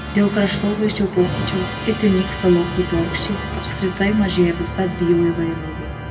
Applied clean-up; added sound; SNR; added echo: none; Musical instrument; 7 dB; reverberation time 0.6 s.